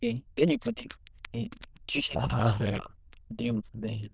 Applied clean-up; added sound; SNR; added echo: neural diffusion model UNIVERSE++.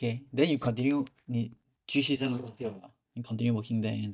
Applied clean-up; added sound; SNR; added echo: neural mask model DeepFilterNet 3.